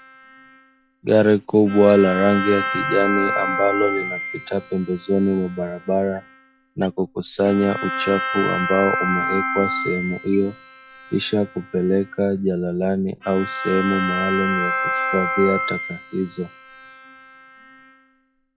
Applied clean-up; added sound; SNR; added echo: classical method log-MMSE.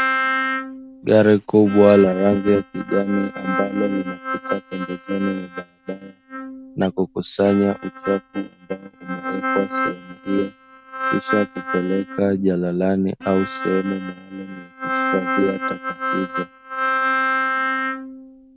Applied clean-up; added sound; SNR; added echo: neural mask model RNNoise.